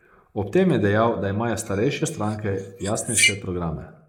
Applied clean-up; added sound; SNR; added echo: neural mask model Resemble Enhance denoiser.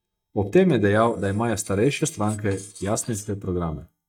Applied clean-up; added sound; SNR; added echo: neural mask model DeepFilterNet 3.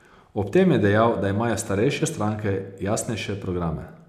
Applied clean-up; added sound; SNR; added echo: none; none; none; none.